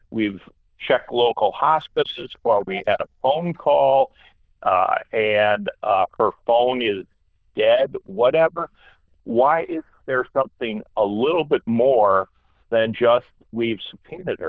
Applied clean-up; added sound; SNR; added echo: neural diffusion model UNIVERSE++.